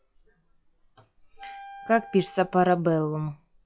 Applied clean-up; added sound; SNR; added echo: classical method log-MMSE.